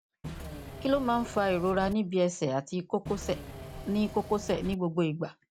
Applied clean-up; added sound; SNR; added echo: none; Engine / Mechanisms; 11 dB; none.